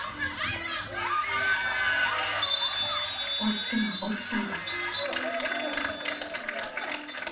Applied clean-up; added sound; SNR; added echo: none; Wind instrument, woodwind instrument; 19 dB; reverberation time 0.4 s.